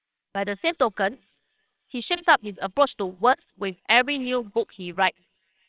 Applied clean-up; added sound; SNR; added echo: neural separator model SepFormer WHAMR!.